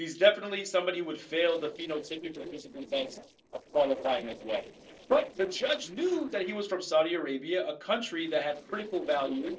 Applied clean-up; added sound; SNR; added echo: neural separator model SepFormer DNS4.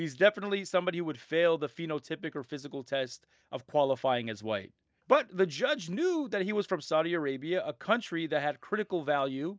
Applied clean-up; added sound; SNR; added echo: none; none; none; none.